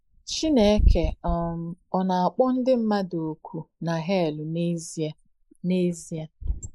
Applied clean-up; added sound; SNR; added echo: neural mask model Resemble Enhance denoiser.